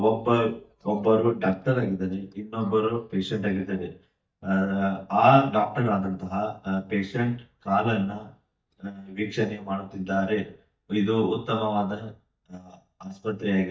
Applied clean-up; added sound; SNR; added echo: neural mask model DeepFilterNet 3.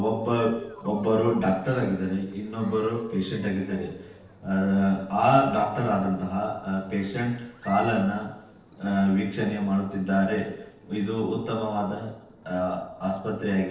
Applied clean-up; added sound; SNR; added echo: neural separator model SepFormer DNS4.